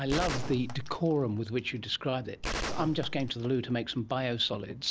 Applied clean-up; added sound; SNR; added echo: none; Gunshot, gunfire; 7 dB; none.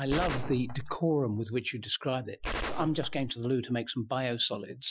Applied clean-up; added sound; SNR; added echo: classical method Wiener filter.